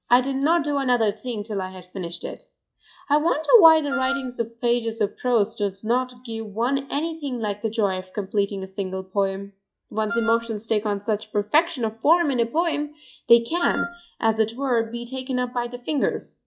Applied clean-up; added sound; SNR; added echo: classical method log-MMSE.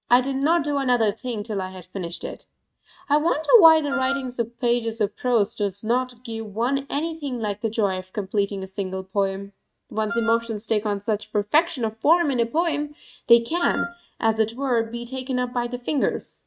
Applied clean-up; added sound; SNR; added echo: neural mask model RNNoise.